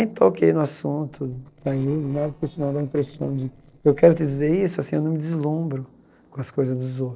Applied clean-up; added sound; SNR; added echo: neural separator model SepFormer DNS4.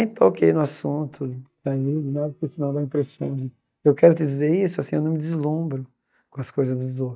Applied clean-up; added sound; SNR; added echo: neural mask model DeepFilterNet 3.